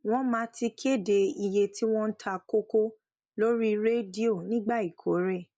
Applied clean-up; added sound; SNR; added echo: none; none; none; none.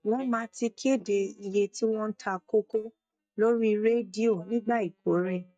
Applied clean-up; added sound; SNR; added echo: neural mask model DeepFilterNet 3.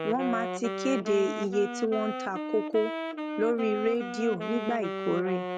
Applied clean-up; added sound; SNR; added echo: none; Wind instrument, woodwind instrument; 5 dB; none.